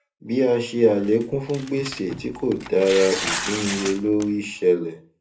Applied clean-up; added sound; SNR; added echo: none; Tearing; 10 dB; reverberation time 0.3 s.